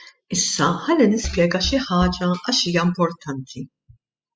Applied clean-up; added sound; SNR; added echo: classical method spectral subtraction.